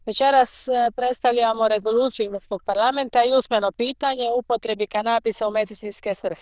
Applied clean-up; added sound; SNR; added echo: neural diffusion model UNIVERSE++.